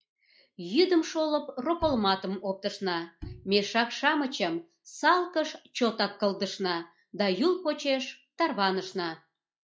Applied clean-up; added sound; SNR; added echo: classical method log-MMSE.